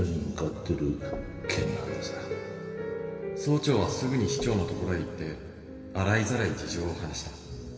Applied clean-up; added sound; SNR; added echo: none; Knock; 19 dB; reverberation time 2.4 s.